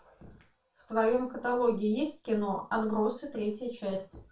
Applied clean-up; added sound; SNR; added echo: none; none; none; reverberation time 0.3 s.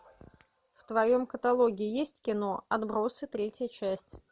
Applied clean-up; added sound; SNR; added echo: none; none; none; none.